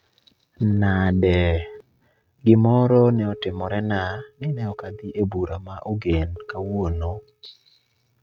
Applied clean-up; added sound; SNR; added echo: neural mask model RNNoise.